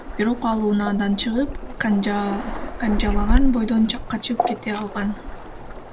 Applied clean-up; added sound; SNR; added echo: none; Waves, surf; 2 dB; none.